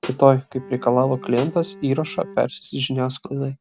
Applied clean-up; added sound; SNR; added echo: none; Snare drum + Bowed string instrument; 17 dB; none.